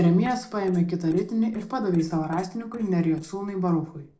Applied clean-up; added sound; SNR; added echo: neural separator model SepFormer DNS4.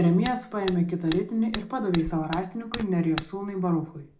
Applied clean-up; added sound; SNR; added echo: none; Hammer; 3 dB; reverberation time 0.4 s.